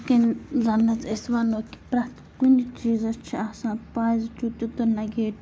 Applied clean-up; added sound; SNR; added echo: none; none; none; none.